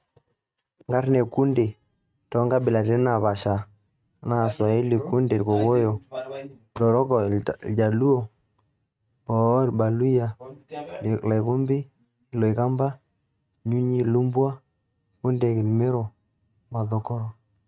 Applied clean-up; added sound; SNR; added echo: neural mask model RNNoise.